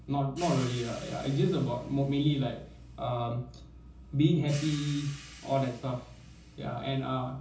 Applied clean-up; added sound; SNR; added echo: none; Hi-hat; 19 dB; reverberation time 0.6 s.